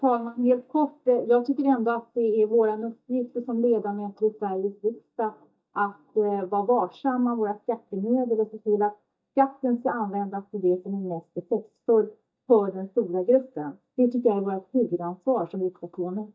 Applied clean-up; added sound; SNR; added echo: neural mask model DeepFilterNet 3.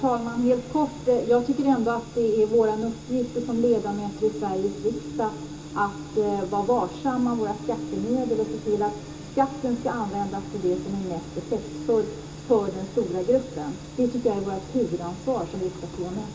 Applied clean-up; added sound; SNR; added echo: none; Train; 15 dB; reverberation time 0.2 s.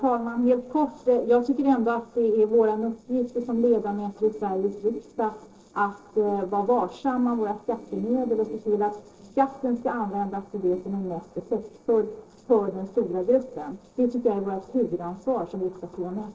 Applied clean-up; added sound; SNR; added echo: neural separator model SepFormer DNS4.